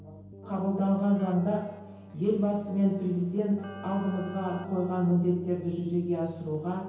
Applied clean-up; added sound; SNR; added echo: none; Keyboard (musical); 17 dB; reverberation time 0.9 s.